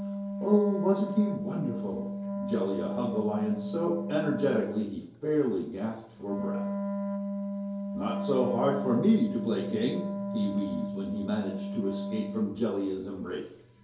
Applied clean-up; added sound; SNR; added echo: none; Wind instrument, woodwind instrument; 4 dB; reverberation time 2.4 s.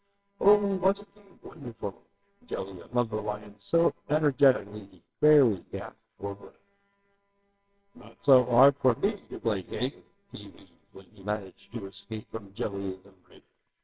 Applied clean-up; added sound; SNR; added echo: neural separator model SepFormer WHAMR!.